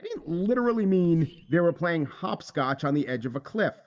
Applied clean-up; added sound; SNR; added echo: neural mask model DeepFilterNet 3.